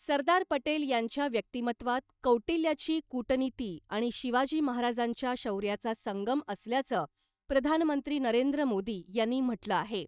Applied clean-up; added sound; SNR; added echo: neural mask model DeepFilterNet 3.